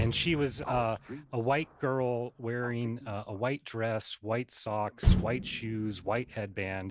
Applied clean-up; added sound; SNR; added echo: none; Motor vehicle (road); 4 dB; none.